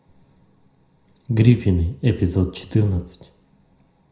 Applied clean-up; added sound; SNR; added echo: none; none; none; reverberation time 0.5 s.